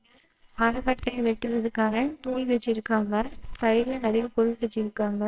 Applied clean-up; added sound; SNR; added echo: neural separator model SepFormer WHAMR!.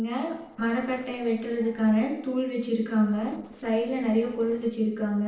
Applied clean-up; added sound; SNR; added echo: neural separator model SepFormer DNS4.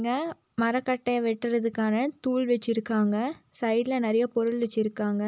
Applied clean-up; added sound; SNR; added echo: none; none; none; none.